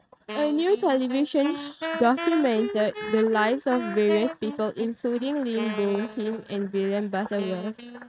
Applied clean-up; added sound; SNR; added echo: neural mask model RNNoise.